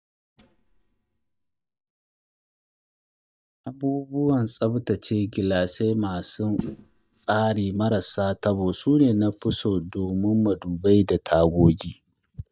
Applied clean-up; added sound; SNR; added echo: neural mask model DeepFilterNet 3.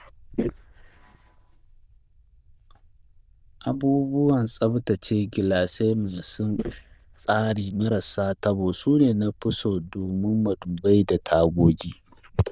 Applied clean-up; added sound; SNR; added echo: neural diffusion model UNIVERSE++.